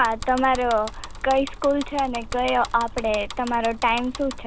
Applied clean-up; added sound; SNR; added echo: none; Bicycle; 12 dB; none.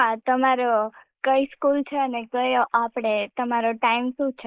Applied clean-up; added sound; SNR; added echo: neural mask model Resemble Enhance denoiser.